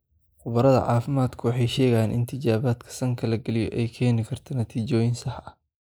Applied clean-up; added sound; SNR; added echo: neural mask model Resemble Enhance denoiser.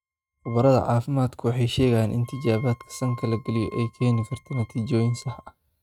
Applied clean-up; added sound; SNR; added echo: neural mask model RNNoise.